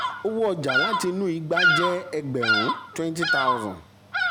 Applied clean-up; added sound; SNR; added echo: none; Bird vocalization, bird call, bird song; -2 dB; none.